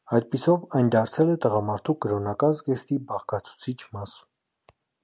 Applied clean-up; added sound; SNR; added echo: none; none; none; none.